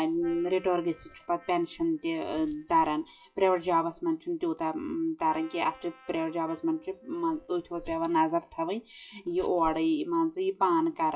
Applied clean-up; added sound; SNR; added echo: classical method WPE with log-MMSE.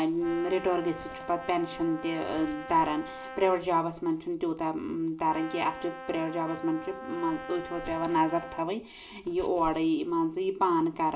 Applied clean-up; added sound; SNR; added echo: none; Brass instrument; 12 dB; reverberation time 0.4 s.